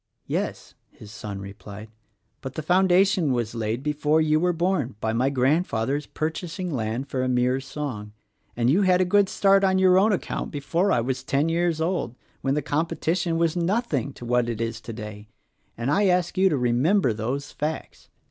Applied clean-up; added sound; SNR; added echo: none; none; none; none.